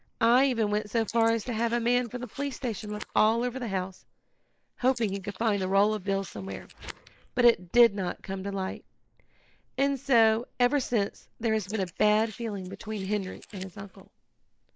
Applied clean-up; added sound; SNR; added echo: neural mask model Resemble Enhance denoiser.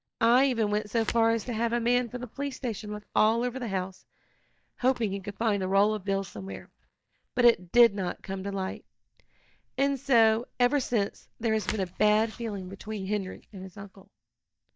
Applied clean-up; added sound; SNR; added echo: neural mask model DeepFilterNet 3.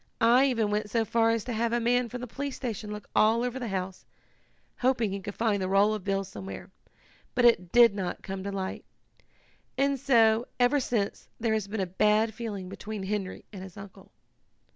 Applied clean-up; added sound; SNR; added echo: none; none; none; none.